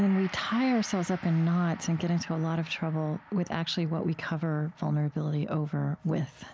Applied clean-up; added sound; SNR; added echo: none; Gong; 20 dB; none.